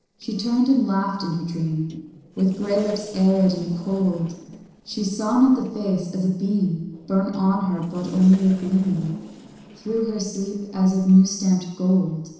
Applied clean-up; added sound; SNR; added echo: neural separator model SepFormer DNS4.